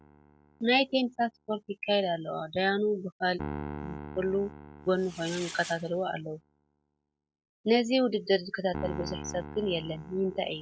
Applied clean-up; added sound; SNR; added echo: none; Fireworks + Piano; 13 dB; none.